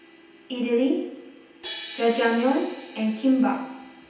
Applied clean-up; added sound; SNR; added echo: none; Crash cymbal; 12 dB; reverberation time 0.9 s.